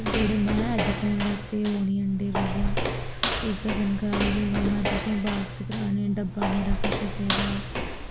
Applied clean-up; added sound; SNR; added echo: none; Walk, footsteps; 2 dB; none.